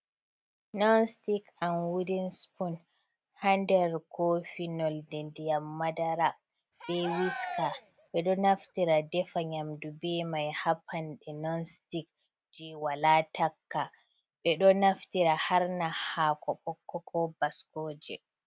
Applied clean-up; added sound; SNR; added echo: none; Cheering; 10 dB; none.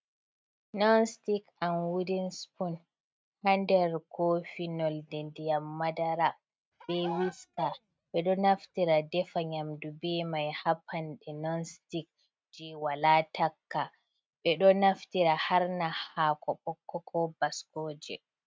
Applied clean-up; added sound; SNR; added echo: neural mask model RNNoise.